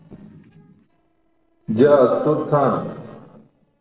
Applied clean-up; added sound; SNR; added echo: neural separator model SepFormer DNS4.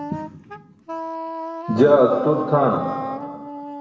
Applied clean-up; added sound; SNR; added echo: none; Wind instrument, woodwind instrument; 10 dB; reverberation time 1.8 s.